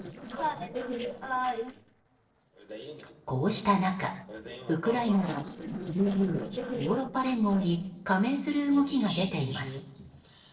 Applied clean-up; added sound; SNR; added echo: neural separator model SepFormer DNS4.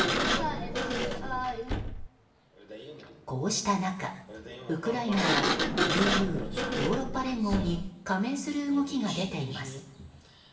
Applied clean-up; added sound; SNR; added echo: none; Sliding door; 1 dB; reverberation time 0.9 s.